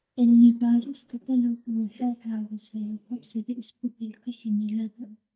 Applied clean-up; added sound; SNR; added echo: neural mask model DeepFilterNet 3.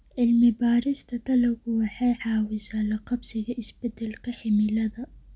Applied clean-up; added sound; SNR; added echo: none; none; none; none.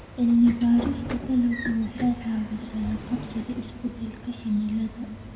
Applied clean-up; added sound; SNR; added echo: none; Sliding door / Train; 12 dB; reverberation time 1.8 s.